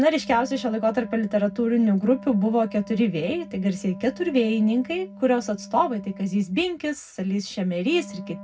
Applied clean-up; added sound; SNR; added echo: none; Wind instrument, woodwind instrument; 17 dB; reverberation time 0.3 s.